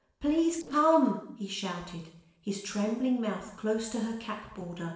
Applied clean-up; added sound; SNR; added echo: neural separator model SepFormer DNS4.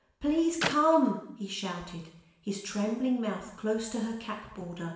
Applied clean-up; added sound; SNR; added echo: none; Clapping; 7 dB; reverberation time 0.7 s.